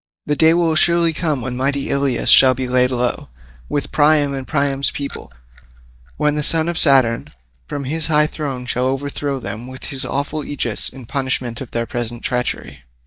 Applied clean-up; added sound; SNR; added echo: neural mask model DeepFilterNet 3.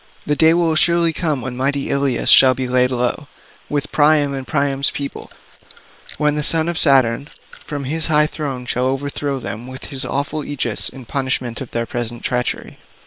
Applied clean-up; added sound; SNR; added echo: neural separator model SepFormer WHAM!.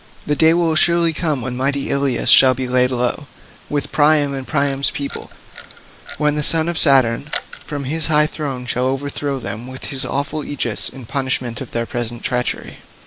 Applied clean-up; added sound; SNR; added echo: neural mask model Resemble Enhance denoiser.